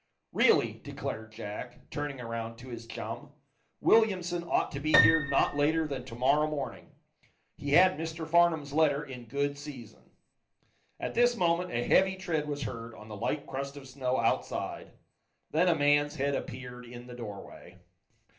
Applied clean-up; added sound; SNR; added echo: none; Piano; 1 dB; reverberation time 0.3 s.